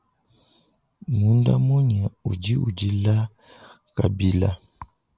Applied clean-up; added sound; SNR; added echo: none; none; none; none.